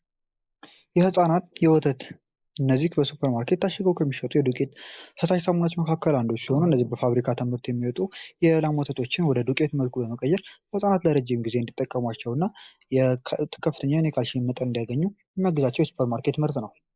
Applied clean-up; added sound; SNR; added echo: neural mask model Resemble Enhance denoiser.